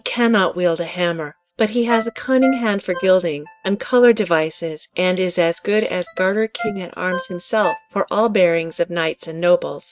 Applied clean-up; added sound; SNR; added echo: neural mask model RNNoise.